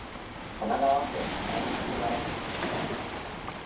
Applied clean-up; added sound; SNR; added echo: none; Waves, surf; 0 dB; reverberation time 0.6 s.